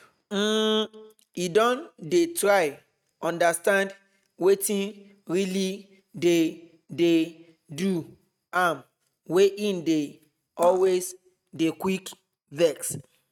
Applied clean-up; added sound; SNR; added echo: neural mask model RNNoise.